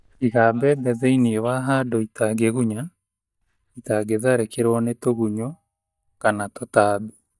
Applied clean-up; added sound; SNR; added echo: neural mask model DeepFilterNet 3.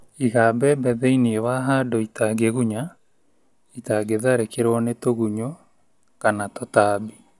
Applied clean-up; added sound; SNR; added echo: none; none; none; none.